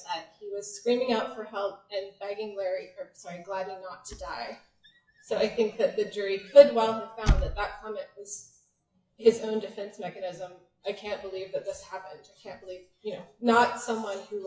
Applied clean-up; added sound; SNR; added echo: classical method WPE with log-MMSE.